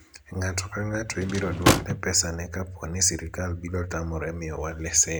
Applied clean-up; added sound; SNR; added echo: none; Drawer open or close / Wood; -1 dB; none.